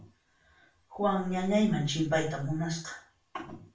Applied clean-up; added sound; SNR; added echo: none; none; none; reverberation time 0.3 s.